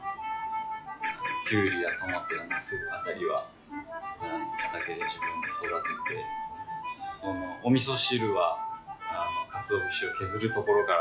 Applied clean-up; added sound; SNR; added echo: classical method log-MMSE.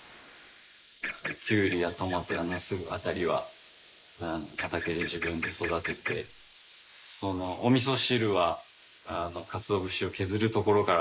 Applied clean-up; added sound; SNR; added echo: neural mask model Resemble Enhance denoiser.